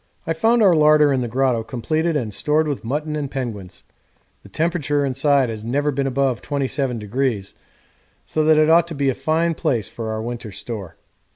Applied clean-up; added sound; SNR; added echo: none; none; none; none.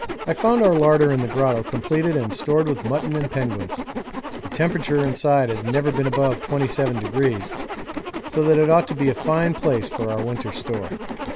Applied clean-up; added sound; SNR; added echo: none; Zipper (clothing); 9 dB; none.